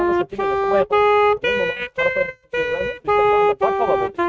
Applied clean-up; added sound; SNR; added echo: neural mask model RNNoise.